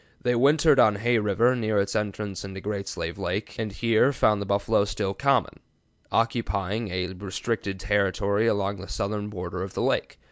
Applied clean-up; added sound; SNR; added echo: none; none; none; none.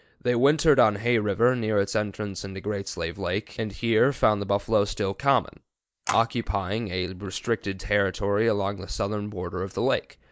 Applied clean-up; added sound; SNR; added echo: neural mask model Resemble Enhance denoiser.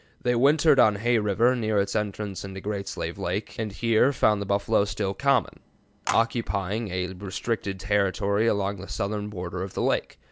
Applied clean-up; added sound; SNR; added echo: none; Telephone; 13 dB; none.